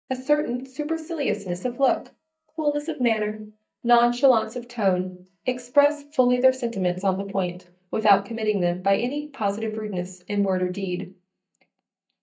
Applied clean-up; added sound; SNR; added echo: neural mask model DeepFilterNet 3.